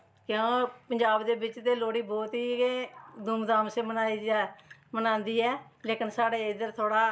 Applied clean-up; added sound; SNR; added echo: none; none; none; none.